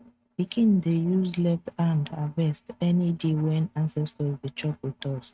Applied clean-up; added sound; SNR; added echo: neural mask model RNNoise.